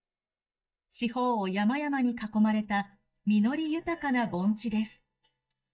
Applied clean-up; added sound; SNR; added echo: neural mask model DeepFilterNet 3.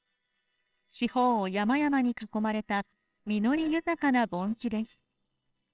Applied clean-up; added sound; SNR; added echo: neural separator model SepFormer WHAMR!.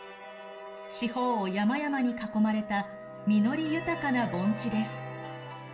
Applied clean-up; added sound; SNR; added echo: none; Wind instrument, woodwind instrument; 15 dB; reverberation time 1.2 s.